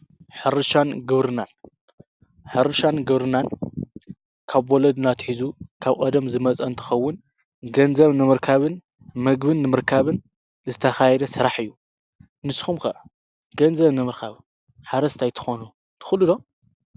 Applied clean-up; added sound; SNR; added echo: none; none; none; none.